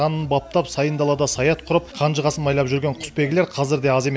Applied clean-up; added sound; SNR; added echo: none; none; none; none.